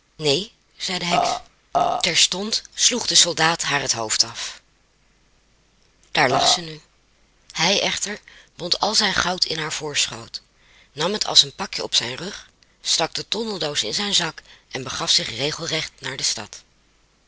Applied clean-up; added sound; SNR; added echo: neural separator model SepFormer DNS4.